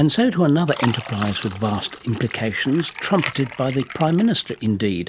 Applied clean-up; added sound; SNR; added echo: none; Fill (with liquid); 14 dB; none.